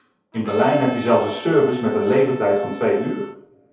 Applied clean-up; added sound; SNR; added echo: none; Trumpet; 19 dB; reverberation time 0.8 s.